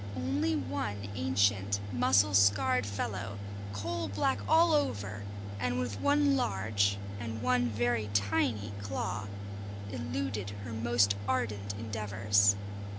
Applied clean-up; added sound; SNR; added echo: none; Mechanical fan; 5 dB; none.